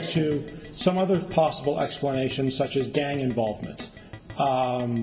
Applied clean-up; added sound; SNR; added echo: none; Keyboard (musical); 19 dB; reverberation time 0.7 s.